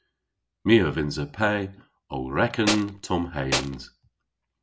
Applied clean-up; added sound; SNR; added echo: none; Tools; 1 dB; none.